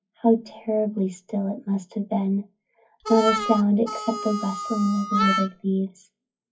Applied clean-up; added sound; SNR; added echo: classical method WPE with log-MMSE.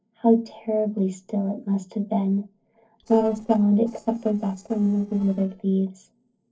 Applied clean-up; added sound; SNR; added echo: neural separator model SepFormer DNS4.